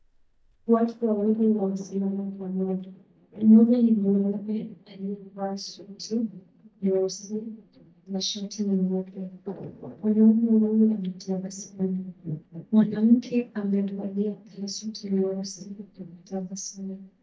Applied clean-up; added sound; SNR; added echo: neural mask model DeepFilterNet 3.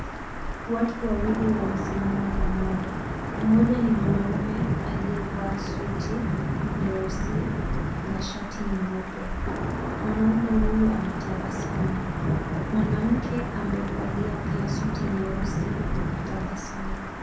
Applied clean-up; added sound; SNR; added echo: none; Thunder / Wind / Rain; 0 dB; reverberation time 0.5 s.